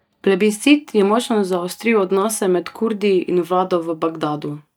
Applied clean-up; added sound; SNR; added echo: neural mask model DeepFilterNet 3.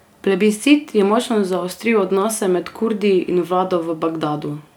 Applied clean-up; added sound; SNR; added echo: none; none; none; none.